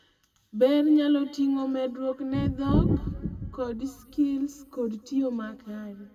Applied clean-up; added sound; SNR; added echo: none; none; none; reverberation time 1.6 s.